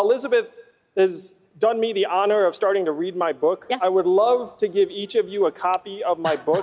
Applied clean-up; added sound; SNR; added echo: none; none; none; none.